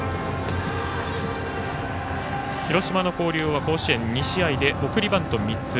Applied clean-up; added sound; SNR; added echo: none; Trumpet; 12 dB; none.